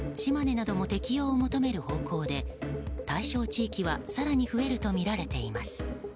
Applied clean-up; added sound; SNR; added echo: none; none; none; none.